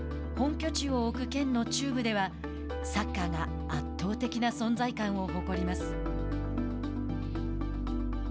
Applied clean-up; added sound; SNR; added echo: none; none; none; none.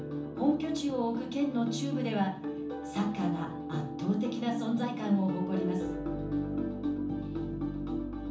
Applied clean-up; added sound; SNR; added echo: none; none; none; reverberation time 1.2 s.